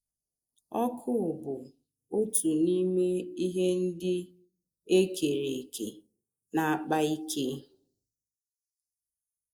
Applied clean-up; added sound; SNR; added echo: neural mask model Resemble Enhance denoiser.